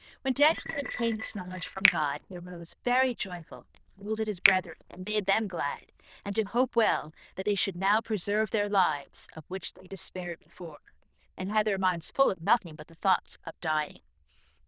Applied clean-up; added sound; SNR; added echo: neural diffusion model UNIVERSE++.